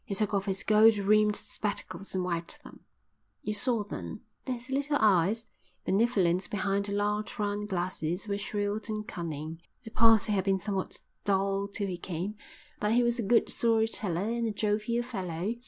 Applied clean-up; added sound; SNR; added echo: none; none; none; none.